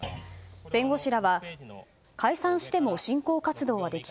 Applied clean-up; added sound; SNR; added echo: none; Thump, thud; 19 dB; none.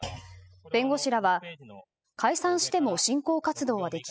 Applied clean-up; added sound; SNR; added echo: classical method spectral subtraction.